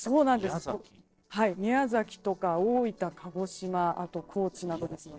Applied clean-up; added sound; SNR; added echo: neural separator model SepFormer DNS4.